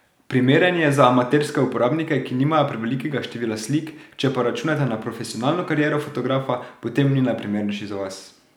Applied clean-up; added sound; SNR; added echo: none; none; none; none.